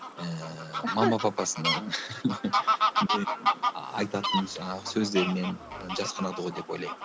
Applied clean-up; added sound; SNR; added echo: none; Fowl; 0 dB; none.